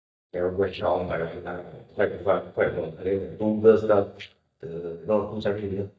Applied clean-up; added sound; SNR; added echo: neural mask model DeepFilterNet 3.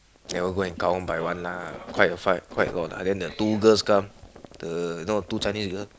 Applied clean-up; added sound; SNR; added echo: none; none; none; none.